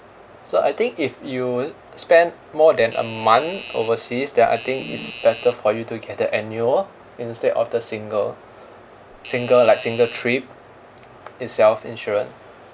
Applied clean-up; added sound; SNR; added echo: none; Doorbell + Organ; 12 dB; none.